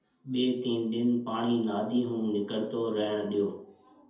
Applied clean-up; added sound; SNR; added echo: none; none; none; reverberation time 0.5 s.